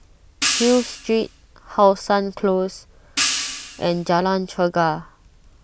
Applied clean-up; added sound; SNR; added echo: none; Hi-hat; 6 dB; none.